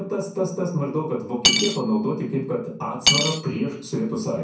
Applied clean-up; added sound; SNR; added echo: none; Cutlery, silverware / Dishes, pots, and pans; -1 dB; reverberation time 0.6 s.